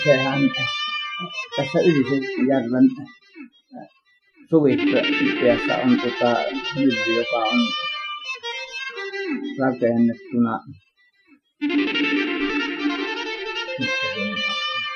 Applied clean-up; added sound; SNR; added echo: classical method Wiener filter.